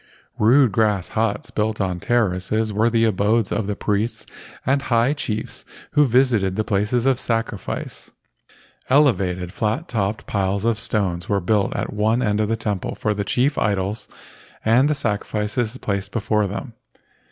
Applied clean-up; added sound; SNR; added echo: none; none; none; none.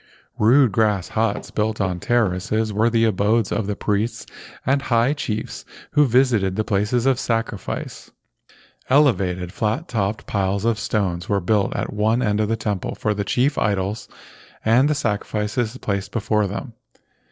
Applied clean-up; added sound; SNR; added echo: neural separator model SepFormer DNS4.